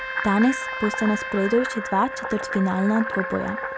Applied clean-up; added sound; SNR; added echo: none; Fill (with liquid) + Trumpet; 6 dB; none.